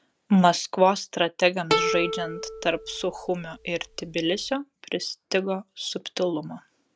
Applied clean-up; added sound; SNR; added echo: none; Plucked string instrument; 5 dB; none.